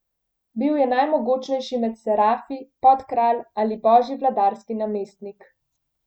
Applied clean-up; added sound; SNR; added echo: none; none; none; none.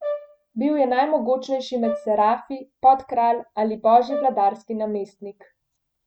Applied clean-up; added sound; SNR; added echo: none; Brass instrument; 12 dB; none.